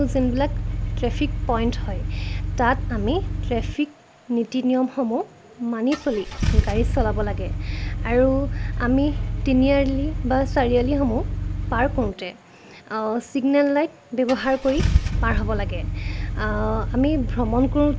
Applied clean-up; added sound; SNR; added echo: none; Engine starting / Car; 2 dB; none.